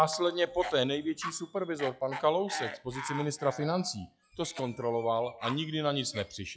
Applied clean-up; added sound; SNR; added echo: classical method log-MMSE.